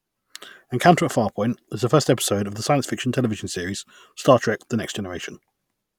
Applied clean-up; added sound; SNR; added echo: none; none; none; none.